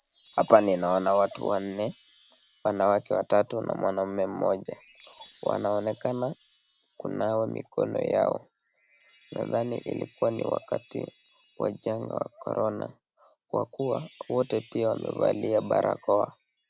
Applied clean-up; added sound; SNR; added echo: none; Chime; 17 dB; none.